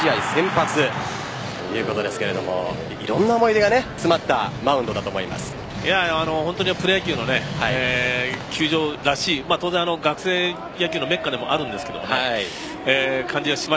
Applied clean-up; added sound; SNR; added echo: none; none; none; none.